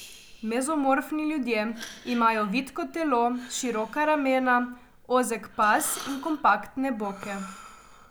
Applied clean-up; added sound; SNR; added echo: none; Breathing; 20 dB; none.